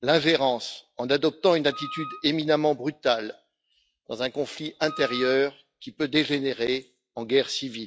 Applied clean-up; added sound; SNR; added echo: classical method log-MMSE.